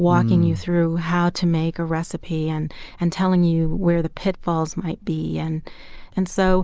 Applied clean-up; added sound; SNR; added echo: none; none; none; none.